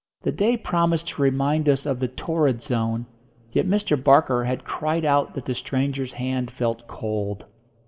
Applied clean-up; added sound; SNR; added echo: none; none; none; reverberation time 0.7 s.